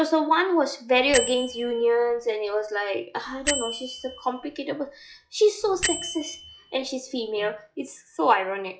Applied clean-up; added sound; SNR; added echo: classical method log-MMSE.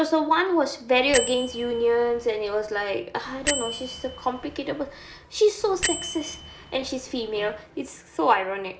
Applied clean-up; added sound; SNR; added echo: none; Bell; 8 dB; none.